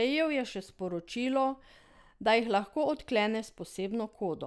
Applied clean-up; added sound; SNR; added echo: none; none; none; none.